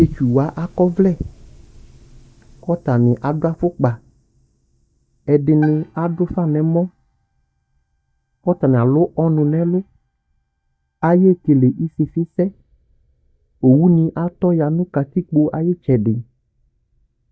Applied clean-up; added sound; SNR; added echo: neural mask model DeepFilterNet 3.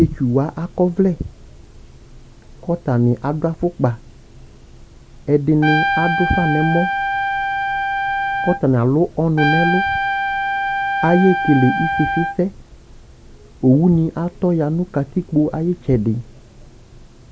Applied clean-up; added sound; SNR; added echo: none; Trumpet; 1 dB; none.